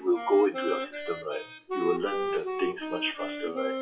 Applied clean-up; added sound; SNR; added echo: classical method WPE with log-MMSE.